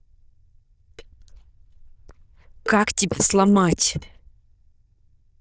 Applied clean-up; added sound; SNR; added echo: neural diffusion model UNIVERSE++.